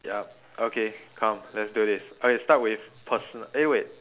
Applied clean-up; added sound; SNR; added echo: none; none; none; none.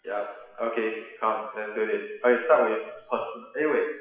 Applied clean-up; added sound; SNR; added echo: classical method WPE with log-MMSE.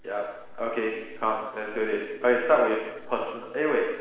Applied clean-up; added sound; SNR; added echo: neural separator model SepFormer DNS4.